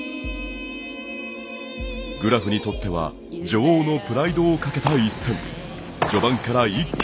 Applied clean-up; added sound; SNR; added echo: none; none; none; none.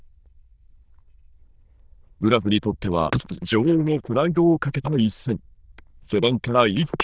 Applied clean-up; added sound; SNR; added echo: neural diffusion model UNIVERSE++.